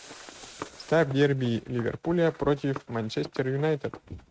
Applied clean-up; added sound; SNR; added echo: neural mask model RNNoise.